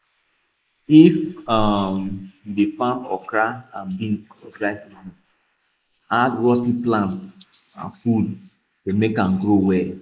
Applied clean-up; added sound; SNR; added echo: neural mask model Resemble Enhance denoiser.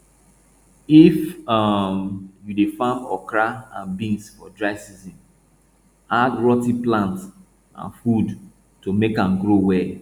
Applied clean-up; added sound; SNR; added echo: none; none; none; none.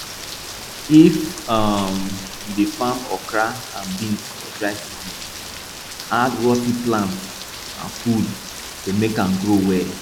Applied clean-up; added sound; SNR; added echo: none; Rain; 11 dB; none.